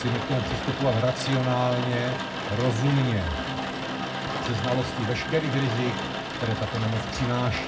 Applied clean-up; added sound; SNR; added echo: none; Rain; 4 dB; reverberation time 0.4 s.